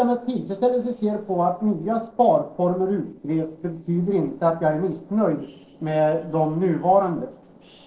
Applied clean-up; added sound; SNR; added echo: neural separator model SepFormer DNS4.